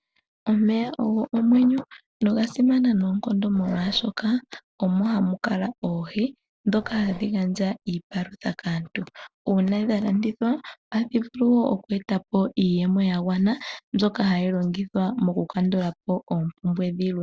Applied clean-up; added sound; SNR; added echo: none; Growling; 19 dB; none.